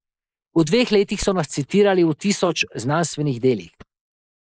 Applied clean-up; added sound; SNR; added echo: neural mask model Resemble Enhance denoiser.